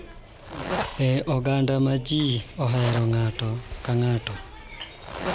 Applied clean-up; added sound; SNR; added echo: none; Zipper (clothing); 10 dB; none.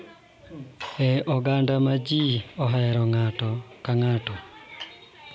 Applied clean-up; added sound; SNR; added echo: none; none; none; none.